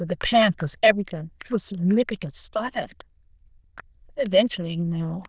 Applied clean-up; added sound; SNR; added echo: neural diffusion model UNIVERSE++.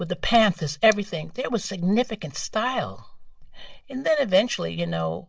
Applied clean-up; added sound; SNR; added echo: none; none; none; none.